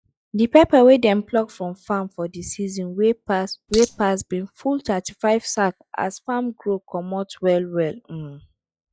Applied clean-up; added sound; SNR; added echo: classical method log-MMSE.